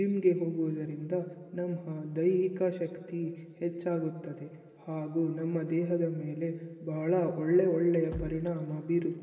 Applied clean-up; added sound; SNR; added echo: none; Bass drum; 12 dB; reverberation time 2.5 s.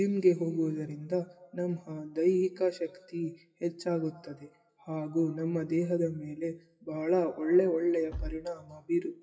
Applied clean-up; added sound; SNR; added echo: classical method WPE with log-MMSE.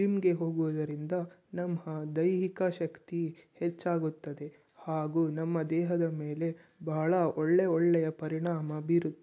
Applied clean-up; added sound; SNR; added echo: none; none; none; none.